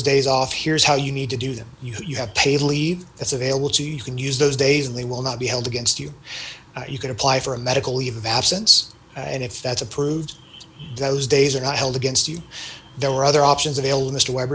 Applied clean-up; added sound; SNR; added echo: none; none; none; none.